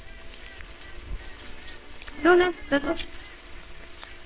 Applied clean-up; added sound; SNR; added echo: neural separator model SepFormer WHAMR!.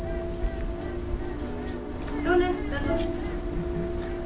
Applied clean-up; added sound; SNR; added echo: none; Bird; 2 dB; reverberation time 0.4 s.